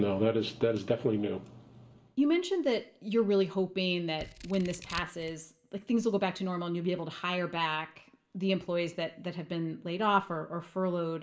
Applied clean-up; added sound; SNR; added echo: none; Scissors; 15 dB; reverberation time 0.4 s.